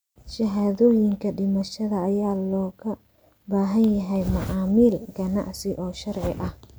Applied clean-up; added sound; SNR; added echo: none; none; none; none.